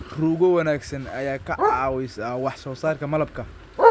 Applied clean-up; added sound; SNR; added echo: none; Bark; 1 dB; none.